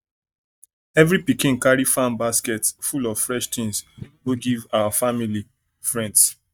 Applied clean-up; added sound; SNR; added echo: neural mask model DeepFilterNet 3.